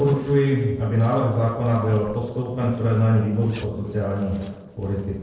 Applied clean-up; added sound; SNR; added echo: neural separator model SepFormer DNS4.